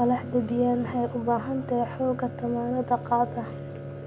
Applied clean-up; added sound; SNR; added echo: none; Bowed string instrument; 12 dB; none.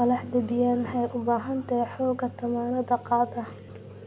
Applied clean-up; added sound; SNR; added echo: none; none; none; none.